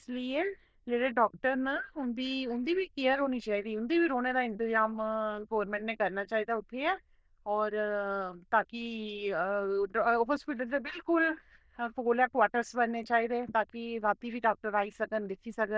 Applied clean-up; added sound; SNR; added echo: neural diffusion model UNIVERSE++.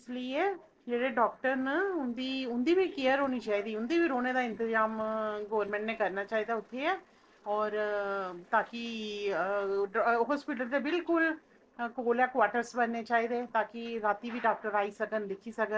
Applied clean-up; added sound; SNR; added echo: neural separator model SepFormer DNS4.